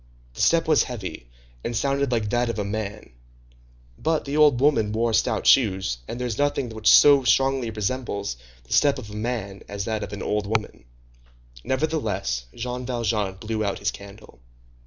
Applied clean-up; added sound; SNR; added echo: none; none; none; none.